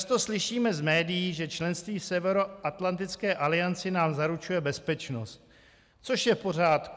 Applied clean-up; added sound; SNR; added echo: none; none; none; none.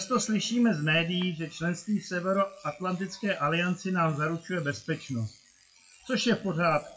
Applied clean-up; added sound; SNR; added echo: classical method WPE with log-MMSE.